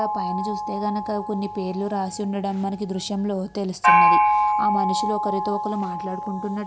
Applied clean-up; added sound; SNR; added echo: none; Gong; -3 dB; none.